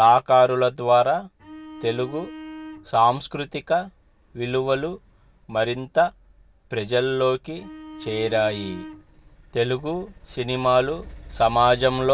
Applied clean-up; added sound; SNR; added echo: none; Bowed string instrument; 17 dB; none.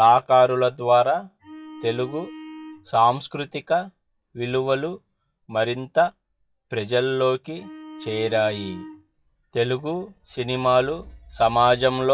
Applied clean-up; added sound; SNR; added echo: classical method log-MMSE.